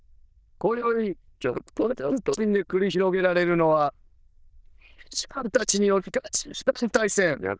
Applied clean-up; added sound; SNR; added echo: neural diffusion model UNIVERSE++.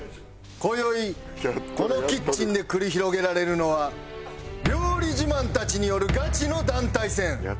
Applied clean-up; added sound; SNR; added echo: none; none; none; none.